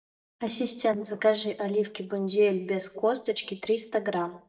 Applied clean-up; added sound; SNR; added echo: neural mask model DeepFilterNet 3.